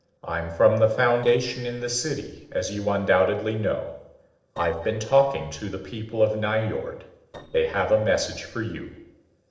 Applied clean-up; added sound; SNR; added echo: neural separator model SepFormer DNS4.